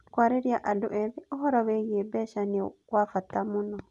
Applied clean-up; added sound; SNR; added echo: none; none; none; none.